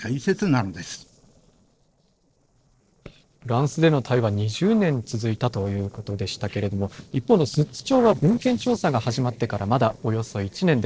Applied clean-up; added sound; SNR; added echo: neural separator model SepFormer DNS4.